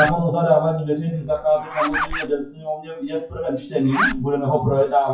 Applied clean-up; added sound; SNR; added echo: classical method WPE with log-MMSE.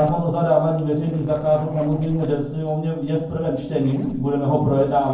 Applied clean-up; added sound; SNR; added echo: neural separator model SepFormer DNS4.